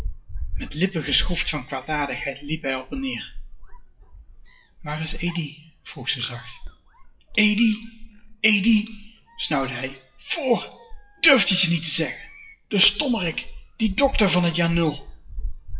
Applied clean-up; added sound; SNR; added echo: classical method WPE with log-MMSE.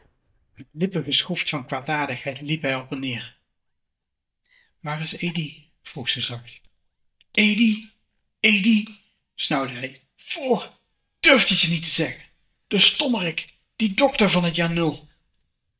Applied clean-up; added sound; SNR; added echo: neural mask model DeepFilterNet 3.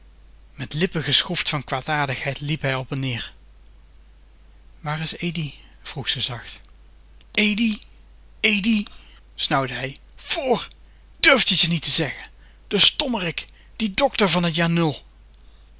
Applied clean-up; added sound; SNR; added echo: none; none; none; none.